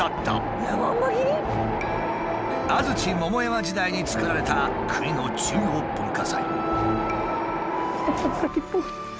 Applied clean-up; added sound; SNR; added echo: none; Wind; 3 dB; none.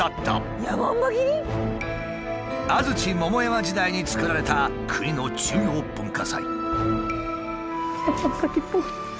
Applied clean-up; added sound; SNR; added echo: none; none; none; none.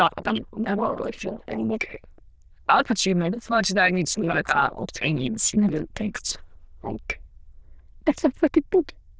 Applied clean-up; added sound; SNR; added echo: neural diffusion model UNIVERSE++.